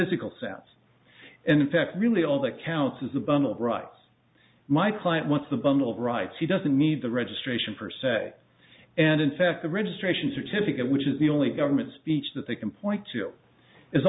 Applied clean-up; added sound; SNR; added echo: none; none; none; none.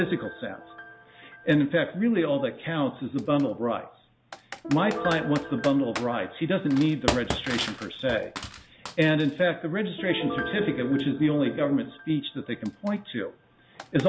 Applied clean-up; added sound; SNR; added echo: none; Computer keyboard + Piano; 11 dB; none.